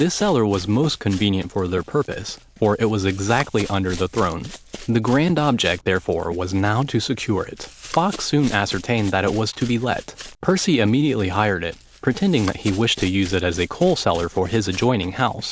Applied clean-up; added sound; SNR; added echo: none; Run; 18 dB; none.